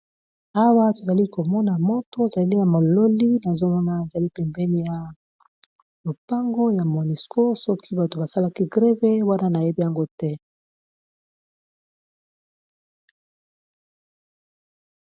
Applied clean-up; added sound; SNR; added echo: none; none; none; none.